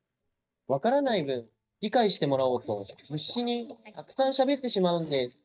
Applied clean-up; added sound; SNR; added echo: neural mask model DeepFilterNet 3.